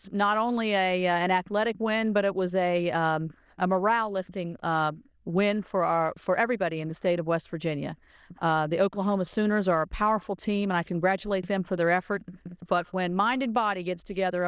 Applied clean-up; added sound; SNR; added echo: neural diffusion model UNIVERSE++.